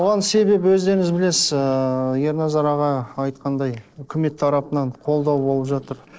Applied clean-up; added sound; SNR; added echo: neural separator model SepFormer DNS4.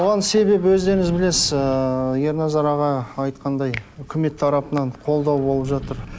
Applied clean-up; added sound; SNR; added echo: none; Wind; 18 dB; none.